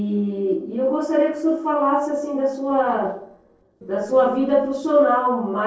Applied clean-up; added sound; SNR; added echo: neural separator model SepFormer DNS4.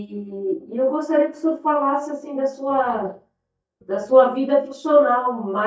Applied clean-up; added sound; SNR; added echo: neural mask model DeepFilterNet 3.